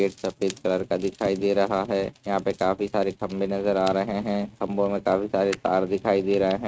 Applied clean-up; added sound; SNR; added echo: neural mask model RNNoise.